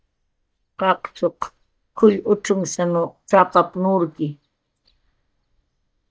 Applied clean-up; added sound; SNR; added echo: neural mask model DeepFilterNet 3.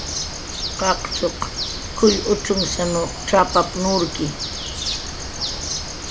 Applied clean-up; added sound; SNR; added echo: none; Bird; 4 dB; none.